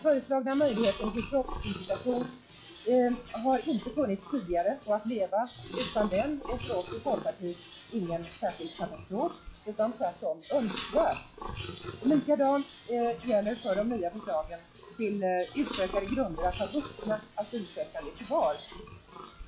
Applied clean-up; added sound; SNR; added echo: classical method log-MMSE.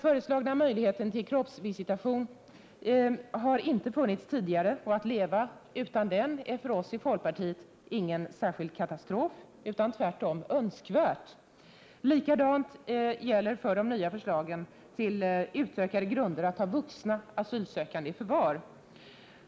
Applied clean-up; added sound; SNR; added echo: none; none; none; none.